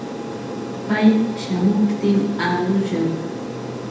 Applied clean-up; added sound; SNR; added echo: none; Aircraft; 8 dB; reverberation time 0.8 s.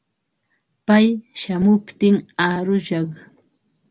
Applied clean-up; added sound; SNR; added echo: none; none; none; none.